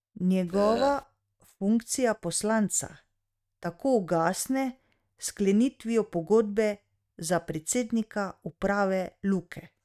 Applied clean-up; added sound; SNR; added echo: neural mask model RNNoise.